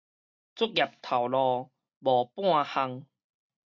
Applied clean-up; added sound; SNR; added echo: none; none; none; none.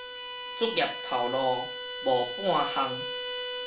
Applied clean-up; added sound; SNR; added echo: none; Bowed string instrument; 5 dB; reverberation time 0.4 s.